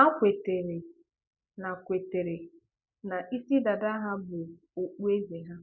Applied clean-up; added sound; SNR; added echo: none; none; none; none.